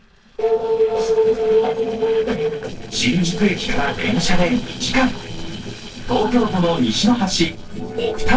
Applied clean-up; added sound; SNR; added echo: neural separator model SepFormer DNS4.